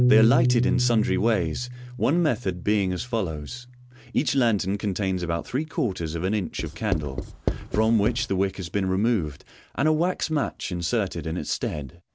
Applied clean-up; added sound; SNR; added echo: none; Writing + Piano; 5 dB; none.